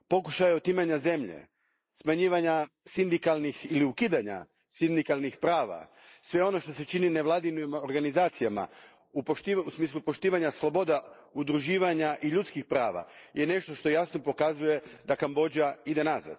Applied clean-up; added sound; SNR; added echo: neural mask model Resemble Enhance denoiser.